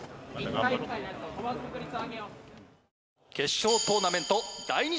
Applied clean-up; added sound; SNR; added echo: none; none; none; none.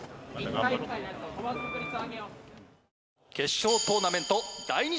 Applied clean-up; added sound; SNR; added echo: none; Wind instrument, woodwind instrument; 10 dB; none.